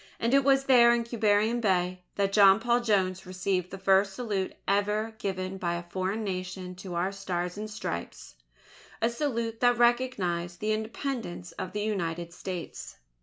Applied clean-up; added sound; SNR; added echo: none; none; none; none.